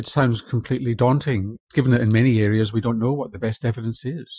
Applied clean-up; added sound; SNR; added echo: classical method Wiener filter.